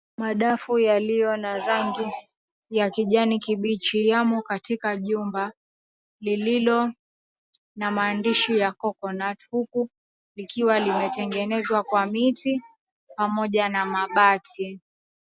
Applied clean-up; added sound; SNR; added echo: none; none; none; none.